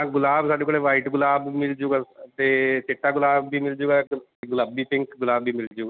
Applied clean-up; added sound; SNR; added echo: none; none; none; none.